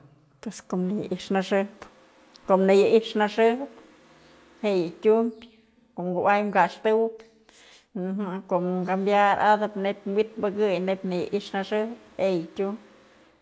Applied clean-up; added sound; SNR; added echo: none; none; none; none.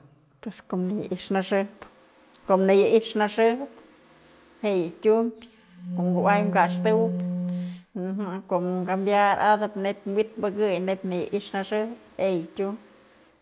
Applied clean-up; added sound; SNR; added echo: none; Wind instrument, woodwind instrument; 5 dB; none.